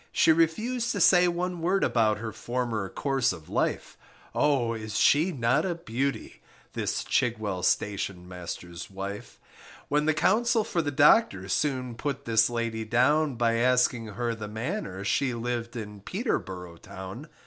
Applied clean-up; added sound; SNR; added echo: none; none; none; none.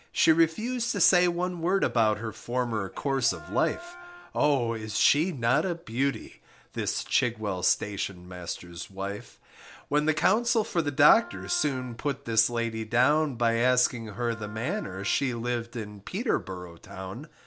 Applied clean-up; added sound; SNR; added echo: none; Chicken, rooster + Wind instrument, woodwind instrument; 20 dB; none.